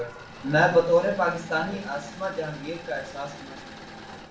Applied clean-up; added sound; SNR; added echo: none; Engine / Mechanisms; 16 dB; reverberation time 0.4 s.